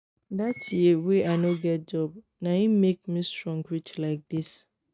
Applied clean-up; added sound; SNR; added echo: neural mask model RNNoise.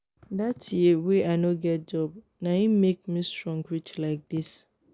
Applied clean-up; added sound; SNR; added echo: none; none; none; none.